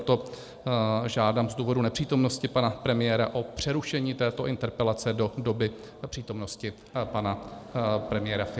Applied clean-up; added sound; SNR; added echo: none; none; none; none.